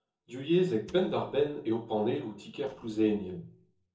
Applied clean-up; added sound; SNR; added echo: neural separator model SepFormer DNS4.